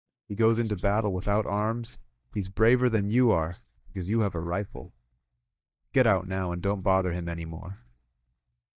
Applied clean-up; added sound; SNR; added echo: neural mask model DeepFilterNet 3.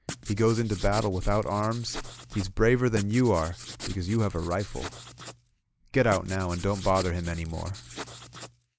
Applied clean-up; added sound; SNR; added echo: none; Writing; 14 dB; none.